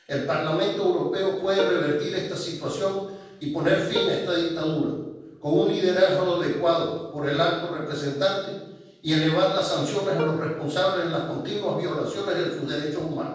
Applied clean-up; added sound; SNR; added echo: neural separator model SepFormer DNS4.